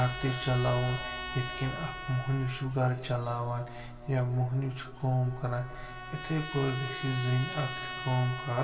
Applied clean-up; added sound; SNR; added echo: none; Trumpet; 10 dB; reverberation time 2.4 s.